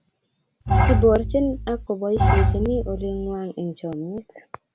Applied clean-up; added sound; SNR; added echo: none; Bowed string instrument; -4 dB; none.